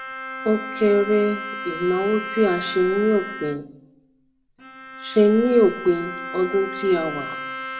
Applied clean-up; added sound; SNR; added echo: none; Bowed string instrument; 10 dB; reverberation time 0.4 s.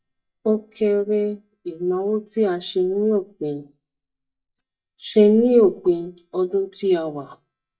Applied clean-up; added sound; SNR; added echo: neural mask model DeepFilterNet 3.